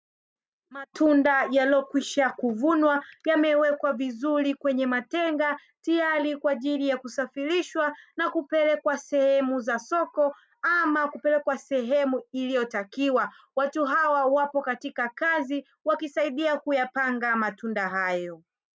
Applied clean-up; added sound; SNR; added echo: none; none; none; none.